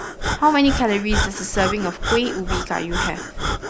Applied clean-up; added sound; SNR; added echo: none; Breathing; 3 dB; none.